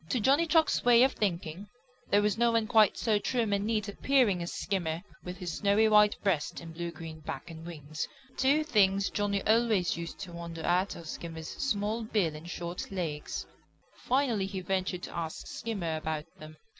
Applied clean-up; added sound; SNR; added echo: none; none; none; none.